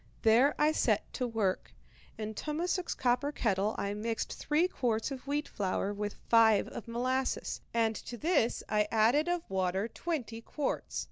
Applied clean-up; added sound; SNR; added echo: none; none; none; none.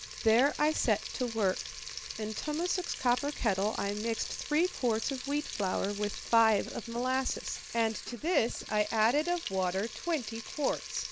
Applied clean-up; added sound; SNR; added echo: none; Frying (food); 11 dB; none.